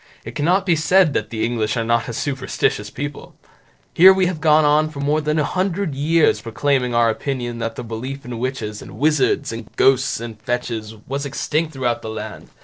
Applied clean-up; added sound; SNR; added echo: neural separator model SepFormer DNS4.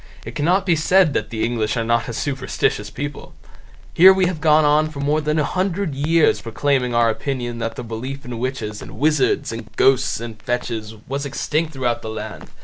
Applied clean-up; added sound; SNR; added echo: none; Crackle; 11 dB; none.